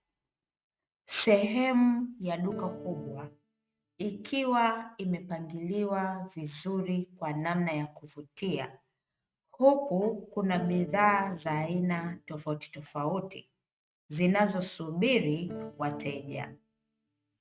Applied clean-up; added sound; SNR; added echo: neural mask model RNNoise.